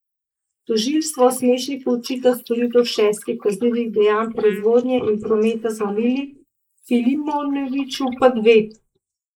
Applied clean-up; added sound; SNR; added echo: neural mask model Resemble Enhance denoiser.